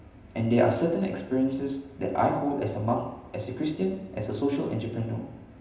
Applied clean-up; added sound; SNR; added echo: none; none; none; reverberation time 0.9 s.